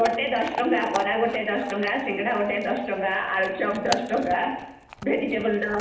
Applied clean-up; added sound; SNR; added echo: none; Chewing, mastication / Dog; 12 dB; reverberation time 0.8 s.